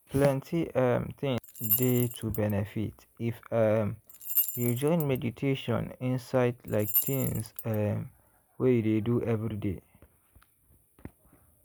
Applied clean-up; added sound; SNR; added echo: none; Rattle / Keys jangling; 6 dB; none.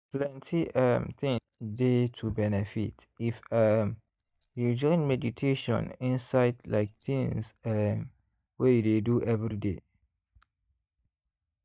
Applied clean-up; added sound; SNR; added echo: neural mask model DeepFilterNet 3.